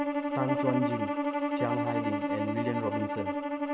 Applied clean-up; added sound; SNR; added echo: none; Bowed string instrument; -3 dB; none.